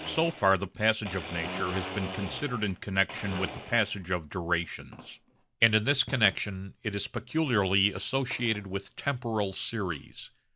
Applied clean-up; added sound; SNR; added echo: none; Domestic sounds, home sounds; 13 dB; none.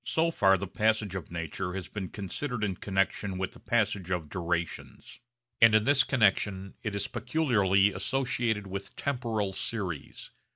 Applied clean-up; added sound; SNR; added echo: none; none; none; none.